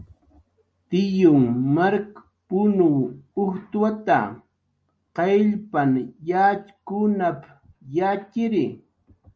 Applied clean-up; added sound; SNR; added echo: none; none; none; none.